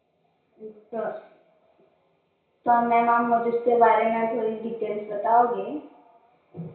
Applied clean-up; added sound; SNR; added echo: none; none; none; reverberation time 0.6 s.